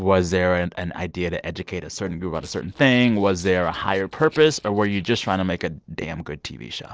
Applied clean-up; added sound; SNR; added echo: neural separator model SepFormer DNS4.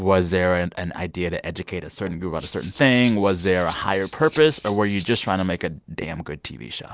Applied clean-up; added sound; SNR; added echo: none; Rattle (instrument); 15 dB; none.